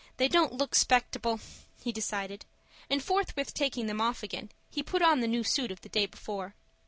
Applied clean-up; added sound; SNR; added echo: none; none; none; none.